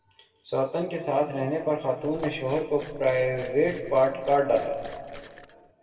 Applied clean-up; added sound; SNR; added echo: none; Liquid; 17 dB; reverberation time 2.0 s.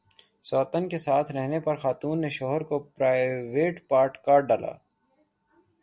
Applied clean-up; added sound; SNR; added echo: none; none; none; none.